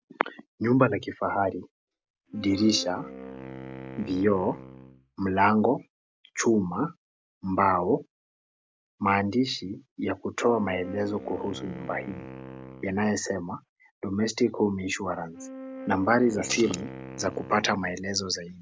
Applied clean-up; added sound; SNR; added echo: none; Wind instrument, woodwind instrument; 14 dB; none.